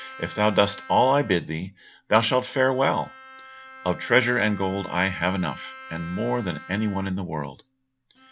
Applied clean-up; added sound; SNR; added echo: none; Bowed string instrument; 18 dB; none.